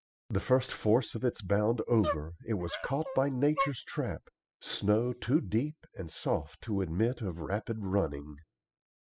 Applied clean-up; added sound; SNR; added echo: classical method spectral subtraction.